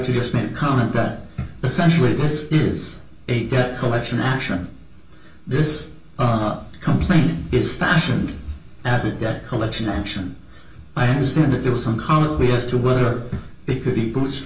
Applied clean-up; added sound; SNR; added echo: none; none; none; reverberation time 0.3 s.